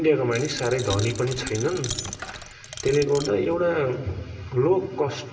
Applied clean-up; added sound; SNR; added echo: none; Coin (dropping); 12 dB; reverberation time 1.3 s.